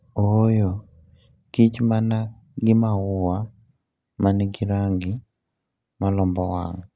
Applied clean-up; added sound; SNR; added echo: none; none; none; none.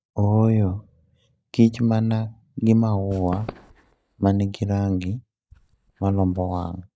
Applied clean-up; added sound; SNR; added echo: neural mask model DeepFilterNet 3.